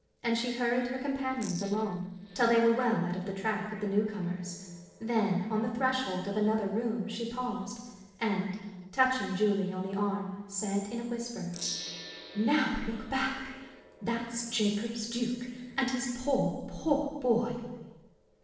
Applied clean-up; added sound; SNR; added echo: neural separator model SepFormer DNS4.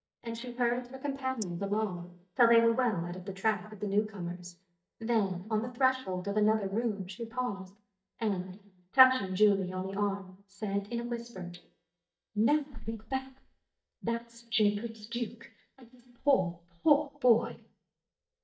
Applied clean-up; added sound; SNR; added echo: neural mask model DeepFilterNet 3.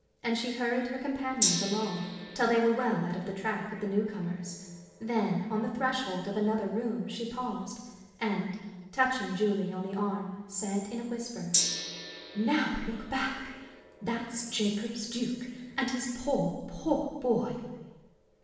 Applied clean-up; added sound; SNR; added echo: none; Gong; 9 dB; reverberation time 1.3 s.